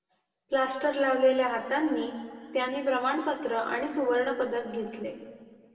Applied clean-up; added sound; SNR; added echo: none; none; none; reverberation time 2.0 s.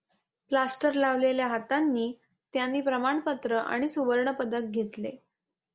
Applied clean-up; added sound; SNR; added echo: none; none; none; none.